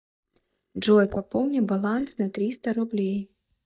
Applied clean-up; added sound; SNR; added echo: neural mask model DeepFilterNet 3.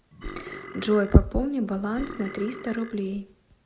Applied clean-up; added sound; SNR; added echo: none; Burping, eructation; 15 dB; none.